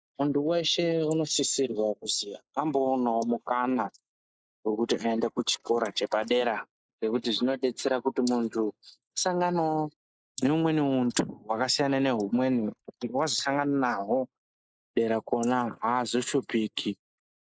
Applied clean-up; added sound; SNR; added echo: neural mask model Resemble Enhance denoiser.